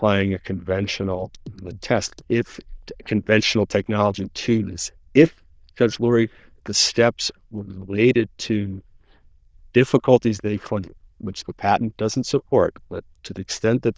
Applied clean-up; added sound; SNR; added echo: neural diffusion model UNIVERSE++.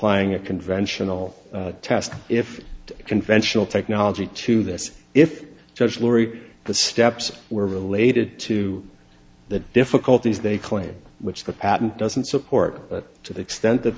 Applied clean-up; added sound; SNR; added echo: none; none; none; none.